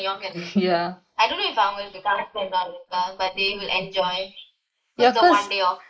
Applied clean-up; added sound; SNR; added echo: neural mask model Resemble Enhance denoiser.